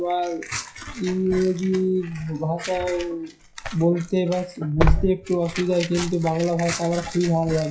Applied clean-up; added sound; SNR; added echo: classical method WPE with log-MMSE.